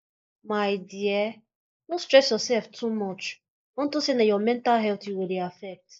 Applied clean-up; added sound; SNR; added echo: neural mask model Resemble Enhance denoiser.